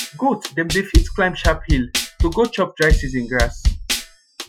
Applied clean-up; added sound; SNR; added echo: classical method Wiener filter.